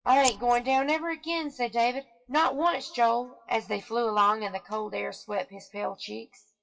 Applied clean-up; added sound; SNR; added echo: classical method WPE with log-MMSE.